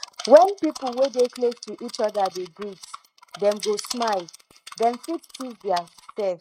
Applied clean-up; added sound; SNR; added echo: neural mask model RNNoise.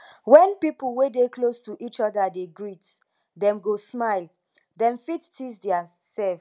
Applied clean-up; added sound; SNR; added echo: none; none; none; none.